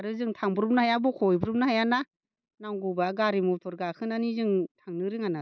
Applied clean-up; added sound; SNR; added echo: none; none; none; none.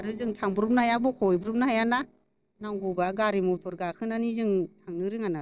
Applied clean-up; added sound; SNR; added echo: neural separator model SepFormer DNS4.